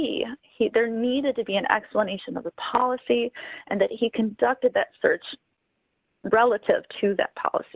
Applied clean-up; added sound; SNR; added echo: none; none; none; none.